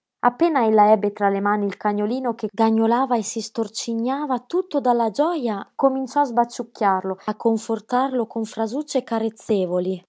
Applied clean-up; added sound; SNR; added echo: none; none; none; none.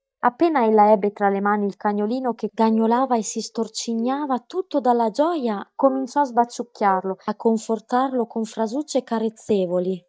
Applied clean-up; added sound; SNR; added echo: neural mask model DeepFilterNet 3.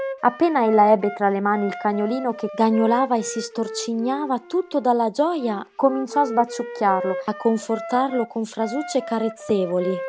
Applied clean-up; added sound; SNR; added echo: none; Wind instrument, woodwind instrument; 12 dB; none.